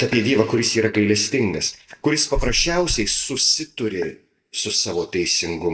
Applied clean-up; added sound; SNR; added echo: neural mask model DeepFilterNet 3.